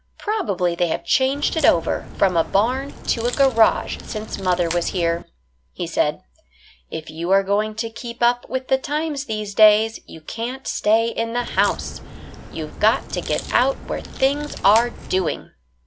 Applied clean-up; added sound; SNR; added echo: none; Crack; 12 dB; none.